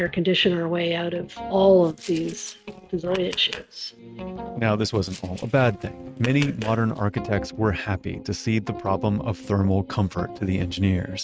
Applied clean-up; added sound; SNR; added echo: neural mask model RNNoise.